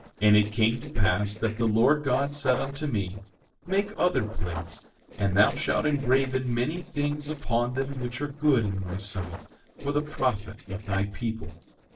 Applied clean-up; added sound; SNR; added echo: neural separator model SepFormer DNS4.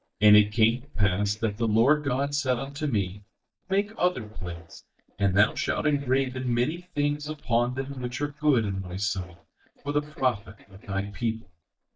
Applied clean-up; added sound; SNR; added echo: neural mask model DeepFilterNet 3.